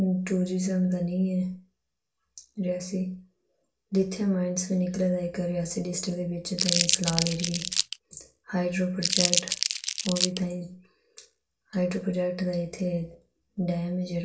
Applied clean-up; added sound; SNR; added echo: none; Crumpling, crinkling; -1 dB; reverberation time 0.3 s.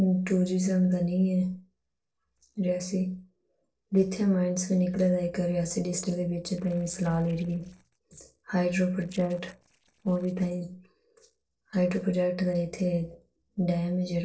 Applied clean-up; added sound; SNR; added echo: neural separator model SepFormer DNS4.